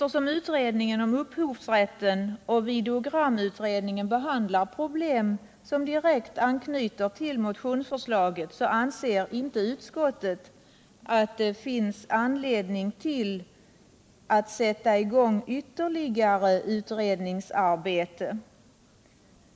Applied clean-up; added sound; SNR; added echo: none; none; none; none.